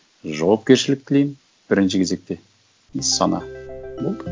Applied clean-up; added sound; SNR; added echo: none; none; none; none.